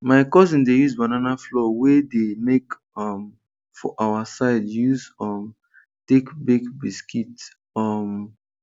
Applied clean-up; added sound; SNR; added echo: none; none; none; none.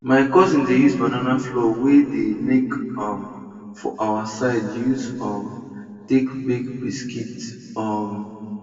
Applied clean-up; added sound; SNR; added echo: none; none; none; reverberation time 2.1 s.